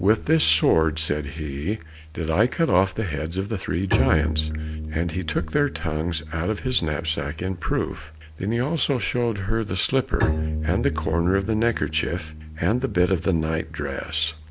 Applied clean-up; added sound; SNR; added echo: none; Bowed string instrument; 8 dB; none.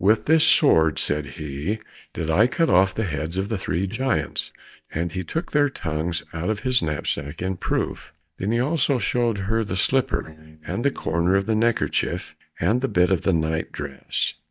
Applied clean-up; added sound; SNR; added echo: neural mask model DeepFilterNet 3.